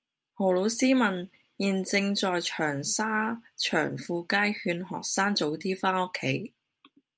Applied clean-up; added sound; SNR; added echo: none; none; none; none.